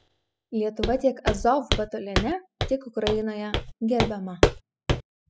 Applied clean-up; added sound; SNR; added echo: classical method spectral subtraction.